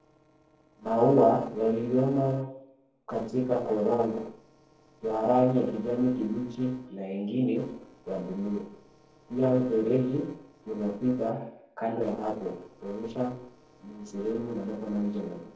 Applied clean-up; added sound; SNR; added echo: neural separator model SepFormer DNS4.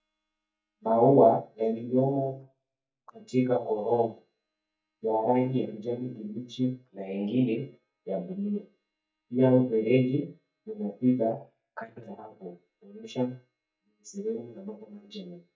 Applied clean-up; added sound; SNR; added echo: neural mask model DeepFilterNet 3.